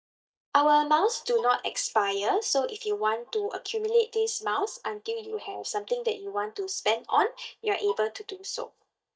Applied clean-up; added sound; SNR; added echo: neural mask model DeepFilterNet 3.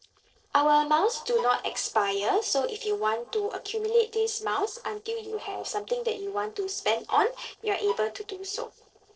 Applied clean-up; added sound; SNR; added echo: neural separator model SepFormer DNS4.